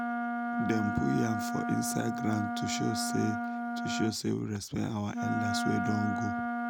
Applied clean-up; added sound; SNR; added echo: none; Wind instrument, woodwind instrument; 0 dB; none.